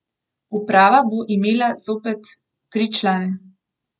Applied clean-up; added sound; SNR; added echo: none; none; none; none.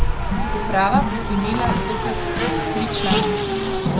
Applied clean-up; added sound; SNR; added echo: none; Race car, auto racing; -5 dB; none.